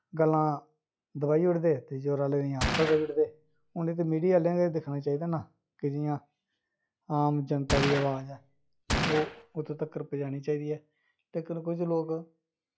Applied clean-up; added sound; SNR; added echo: classical method log-MMSE.